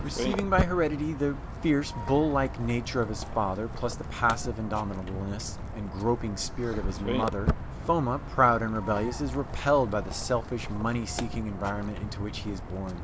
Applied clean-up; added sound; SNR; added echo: none; Walk, footsteps; 5 dB; none.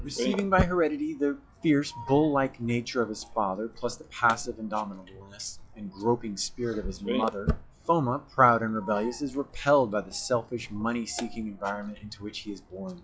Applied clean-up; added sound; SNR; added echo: classical method log-MMSE.